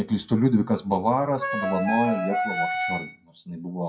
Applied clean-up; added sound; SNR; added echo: classical method WPE with log-MMSE.